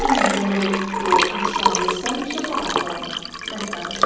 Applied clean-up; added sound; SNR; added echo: none; Liquid; -4 dB; reverberation time 1.3 s.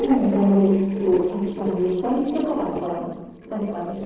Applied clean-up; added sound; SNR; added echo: neural separator model SepFormer DNS4.